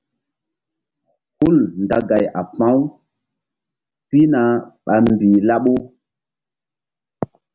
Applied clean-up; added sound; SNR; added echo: none; none; none; none.